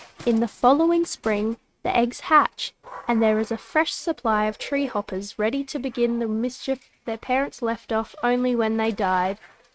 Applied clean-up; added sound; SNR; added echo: neural mask model RNNoise.